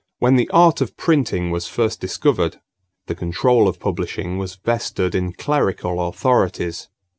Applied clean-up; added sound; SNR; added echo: none; none; none; none.